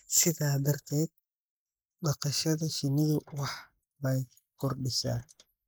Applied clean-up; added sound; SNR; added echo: neural mask model Resemble Enhance denoiser.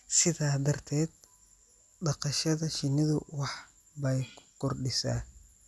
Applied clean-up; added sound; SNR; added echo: none; none; none; none.